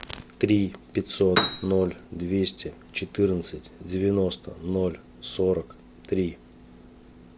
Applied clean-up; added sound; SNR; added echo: none; Piano; 3 dB; none.